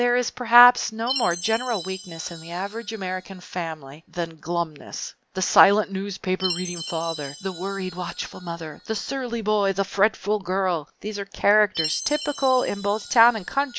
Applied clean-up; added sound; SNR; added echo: none; Chime; 14 dB; none.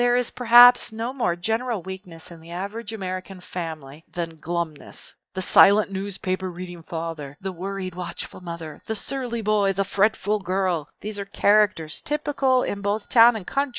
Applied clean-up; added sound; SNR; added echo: neural mask model DeepFilterNet 3.